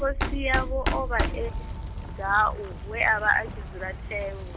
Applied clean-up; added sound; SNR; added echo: none; Wind + Knock; 3 dB; none.